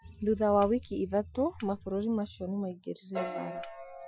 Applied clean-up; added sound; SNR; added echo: classical method Wiener filter.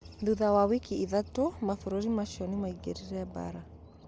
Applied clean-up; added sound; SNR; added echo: none; none; none; none.